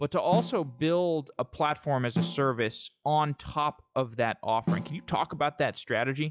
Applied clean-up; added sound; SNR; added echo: classical method log-MMSE.